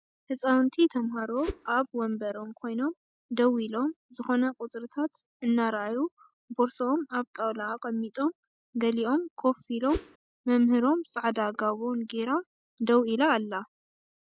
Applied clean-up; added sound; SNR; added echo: neural mask model DeepFilterNet 3.